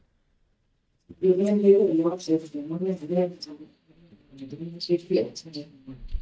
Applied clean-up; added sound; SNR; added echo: neural mask model DeepFilterNet 3.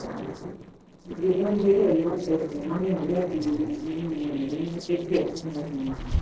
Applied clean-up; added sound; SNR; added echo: neural separator model SepFormer DNS4.